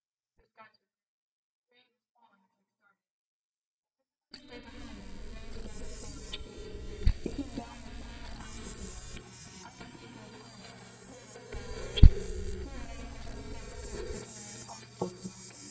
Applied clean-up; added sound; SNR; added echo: neural mask model DeepFilterNet 3.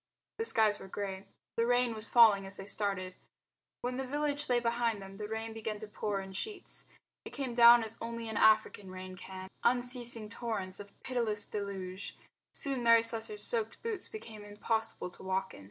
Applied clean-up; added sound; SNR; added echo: none; none; none; none.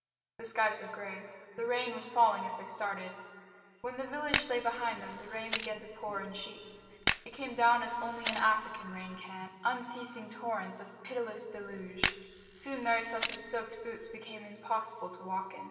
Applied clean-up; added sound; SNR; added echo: none; Camera; -3 dB; reverberation time 2.3 s.